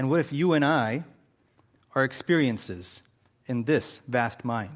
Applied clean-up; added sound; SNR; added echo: none; none; none; none.